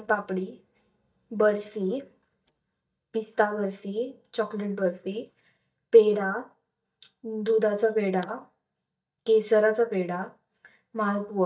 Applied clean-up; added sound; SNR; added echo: neural mask model DeepFilterNet 3.